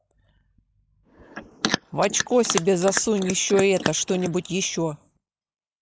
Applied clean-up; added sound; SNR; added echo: neural mask model Resemble Enhance denoiser.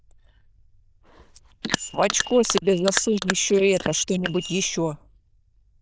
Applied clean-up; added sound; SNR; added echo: neural diffusion model UNIVERSE++.